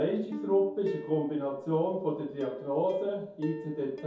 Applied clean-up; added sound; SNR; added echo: none; Plucked string instrument; 13 dB; reverberation time 0.6 s.